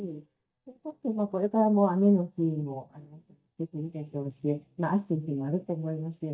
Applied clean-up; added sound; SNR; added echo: neural mask model DeepFilterNet 3.